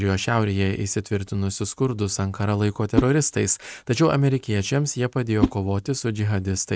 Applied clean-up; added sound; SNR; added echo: neural mask model RNNoise.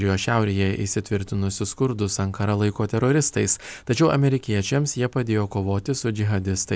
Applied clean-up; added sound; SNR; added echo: none; none; none; none.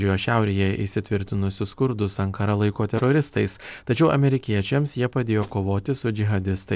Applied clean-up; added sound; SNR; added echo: neural separator model SepFormer DNS4.